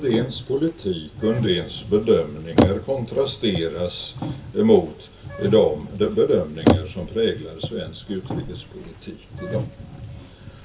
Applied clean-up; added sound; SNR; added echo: none; Bicycle; 5 dB; reverberation time 0.2 s.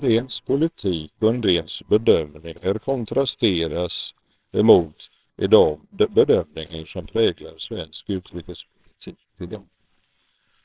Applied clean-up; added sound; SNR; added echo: neural separator model SepFormer WHAMR!.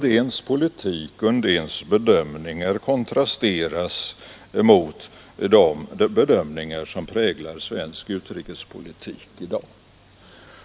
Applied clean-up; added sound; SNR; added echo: none; none; none; none.